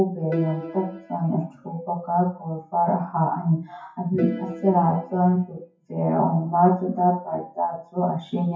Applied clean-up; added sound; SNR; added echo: classical method WPE with log-MMSE.